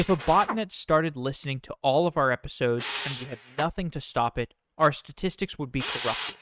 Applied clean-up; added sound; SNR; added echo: neural mask model RNNoise.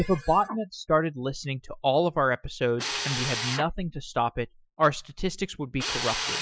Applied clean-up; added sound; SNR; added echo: classical method Wiener filter.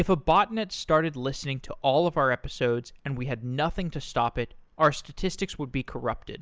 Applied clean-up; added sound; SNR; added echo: none; none; none; none.